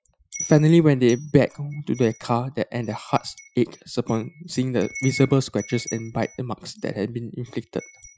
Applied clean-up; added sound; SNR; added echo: classical method Wiener filter.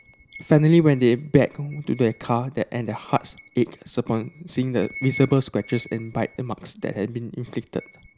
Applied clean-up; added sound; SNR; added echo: none; Wind chime; 18 dB; none.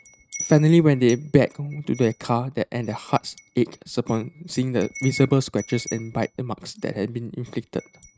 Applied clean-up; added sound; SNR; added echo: neural mask model RNNoise.